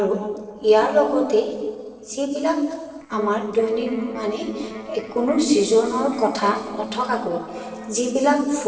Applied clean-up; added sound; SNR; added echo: neural separator model SepFormer DNS4.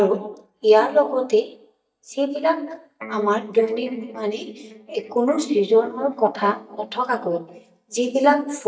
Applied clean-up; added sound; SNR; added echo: neural mask model DeepFilterNet 3.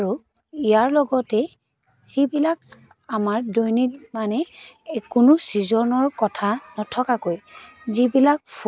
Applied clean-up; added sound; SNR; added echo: none; none; none; none.